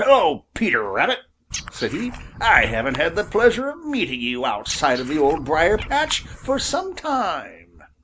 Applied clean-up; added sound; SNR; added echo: none; Frog; 13 dB; none.